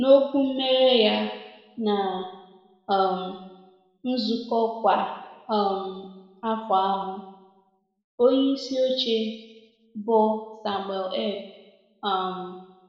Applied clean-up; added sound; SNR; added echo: none; none; none; reverberation time 1.1 s.